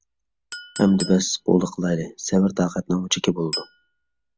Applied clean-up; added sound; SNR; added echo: none; Chink, clink; 15 dB; none.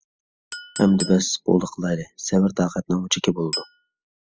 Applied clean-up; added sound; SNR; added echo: classical method spectral subtraction.